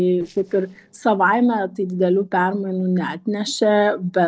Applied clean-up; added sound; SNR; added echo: neural separator model SepFormer DNS4.